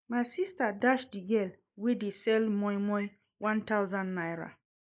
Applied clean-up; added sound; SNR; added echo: neural mask model Resemble Enhance denoiser.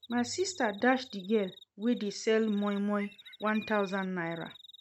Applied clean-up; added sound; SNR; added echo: neural mask model RNNoise.